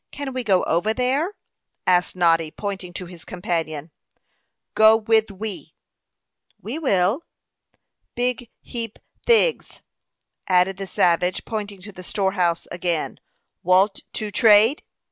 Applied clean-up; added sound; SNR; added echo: none; none; none; none.